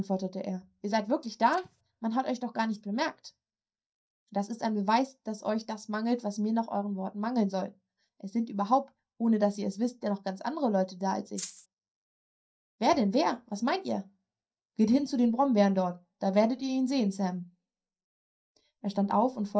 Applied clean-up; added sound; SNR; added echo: neural mask model DeepFilterNet 3.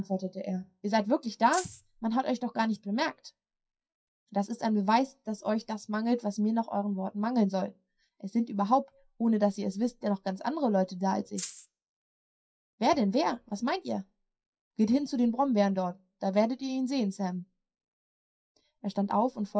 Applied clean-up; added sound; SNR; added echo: classical method WPE with log-MMSE.